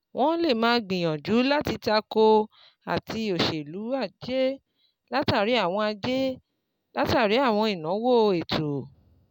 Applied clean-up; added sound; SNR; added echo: none; none; none; none.